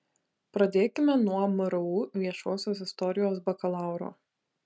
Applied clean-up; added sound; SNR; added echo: none; none; none; none.